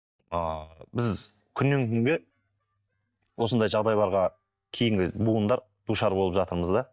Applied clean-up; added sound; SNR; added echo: neural mask model DeepFilterNet 3.